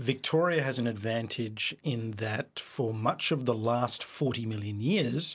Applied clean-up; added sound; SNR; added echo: none; none; none; none.